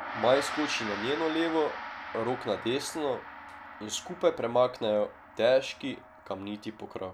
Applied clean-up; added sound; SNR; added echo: none; Gong; 11 dB; none.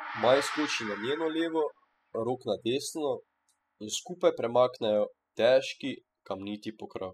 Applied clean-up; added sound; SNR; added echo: classical method spectral subtraction.